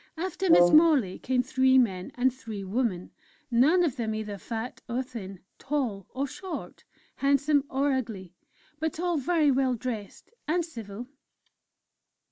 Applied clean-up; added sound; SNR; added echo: none; Brass instrument; 0 dB; none.